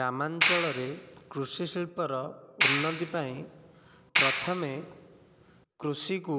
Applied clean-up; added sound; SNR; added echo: none; Clapping; -5 dB; none.